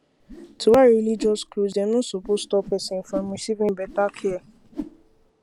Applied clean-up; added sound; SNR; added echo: none; Whoosh, swoosh, swish; 17 dB; none.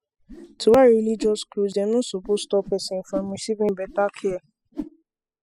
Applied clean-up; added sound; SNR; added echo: classical method spectral subtraction.